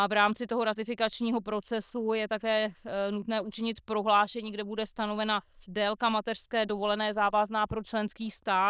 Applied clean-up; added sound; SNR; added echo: neural diffusion model UNIVERSE++.